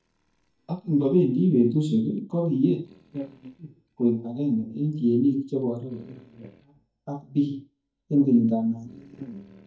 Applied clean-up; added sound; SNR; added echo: neural mask model DeepFilterNet 3.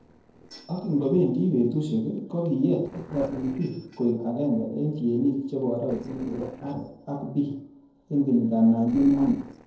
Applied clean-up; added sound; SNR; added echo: neural separator model SepFormer DNS4.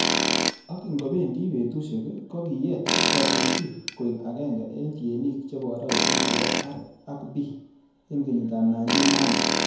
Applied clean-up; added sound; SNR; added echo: none; Tools; -1 dB; reverberation time 0.9 s.